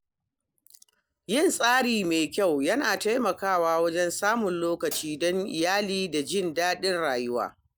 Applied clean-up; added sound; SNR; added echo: none; Hi-hat; 12 dB; none.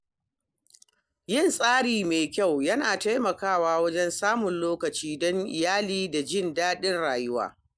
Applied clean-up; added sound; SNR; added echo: none; none; none; none.